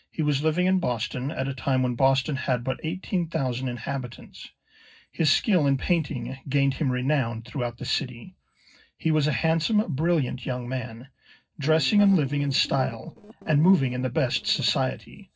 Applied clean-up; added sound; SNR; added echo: neural separator model SepFormer DNS4.